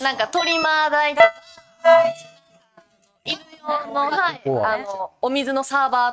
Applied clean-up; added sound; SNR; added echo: neural mask model RNNoise.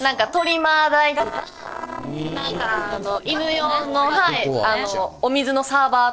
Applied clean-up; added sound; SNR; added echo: neural separator model SepFormer DNS4.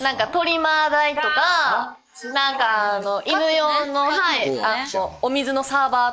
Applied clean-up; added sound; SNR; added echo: neural mask model Resemble Enhance denoiser.